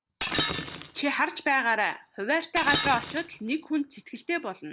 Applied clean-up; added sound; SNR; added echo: none; Shatter; 6 dB; none.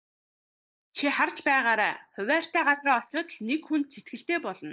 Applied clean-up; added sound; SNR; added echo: neural mask model Resemble Enhance denoiser.